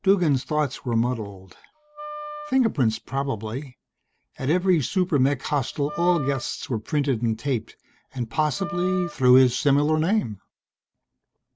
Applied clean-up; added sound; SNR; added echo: none; Wind instrument, woodwind instrument; 14 dB; none.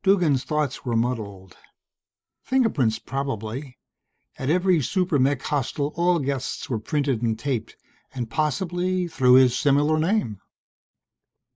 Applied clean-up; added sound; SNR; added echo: neural mask model Resemble Enhance denoiser.